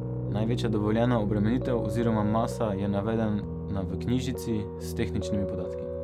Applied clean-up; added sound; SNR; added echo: none; Piano; 4 dB; none.